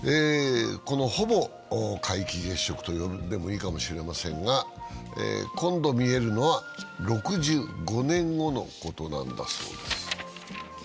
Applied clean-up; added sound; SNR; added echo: none; none; none; none.